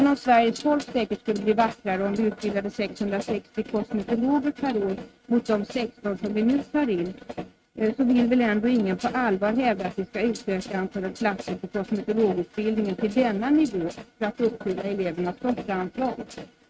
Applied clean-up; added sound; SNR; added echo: neural mask model RNNoise.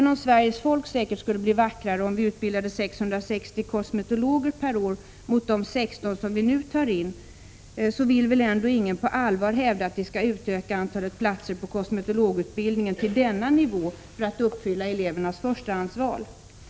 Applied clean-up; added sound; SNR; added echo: none; none; none; none.